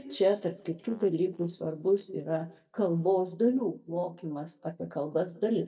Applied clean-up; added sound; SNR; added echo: neural mask model DeepFilterNet 3.